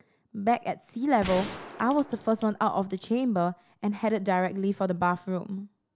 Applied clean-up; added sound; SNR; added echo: none; Gunshot, gunfire; 13 dB; none.